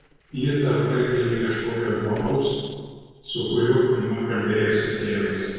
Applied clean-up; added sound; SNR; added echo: neural separator model SepFormer DNS4.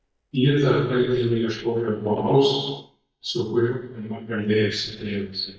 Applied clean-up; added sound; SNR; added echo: neural mask model DeepFilterNet 3.